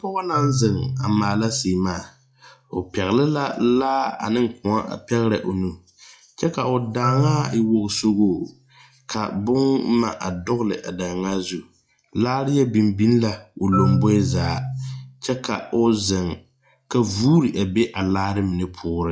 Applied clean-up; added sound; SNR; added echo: classical method log-MMSE.